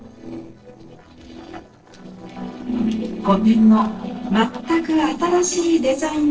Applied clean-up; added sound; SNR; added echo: neural separator model SepFormer DNS4.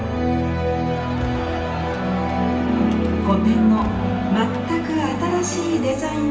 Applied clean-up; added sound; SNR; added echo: none; Cheering; 13 dB; reverberation time 0.9 s.